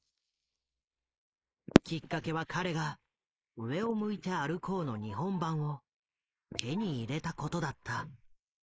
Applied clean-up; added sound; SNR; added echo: neural mask model Resemble Enhance denoiser.